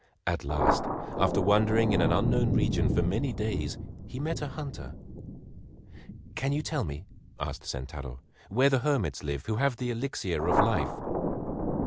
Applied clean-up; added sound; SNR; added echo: none; Thunder; 2 dB; none.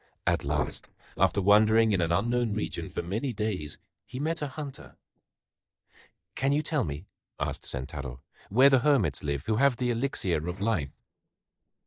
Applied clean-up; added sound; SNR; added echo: neural mask model DeepFilterNet 3.